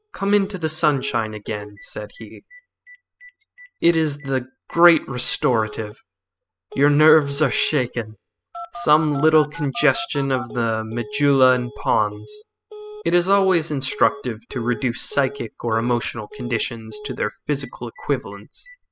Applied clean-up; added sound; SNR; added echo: classical method spectral subtraction.